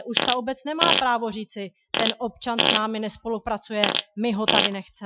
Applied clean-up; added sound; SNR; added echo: classical method Wiener filter.